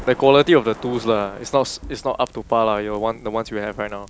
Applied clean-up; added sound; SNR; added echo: none; Crackle; 20 dB; none.